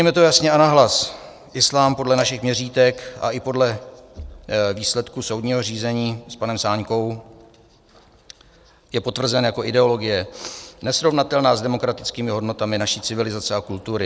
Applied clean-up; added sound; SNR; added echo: none; Dishes, pots, and pans; 18 dB; none.